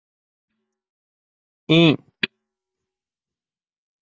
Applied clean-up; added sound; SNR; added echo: neural mask model DeepFilterNet 3.